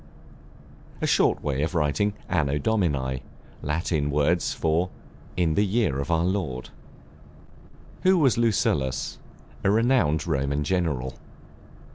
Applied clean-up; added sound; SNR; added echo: none; Boat, Water vehicle; 18 dB; none.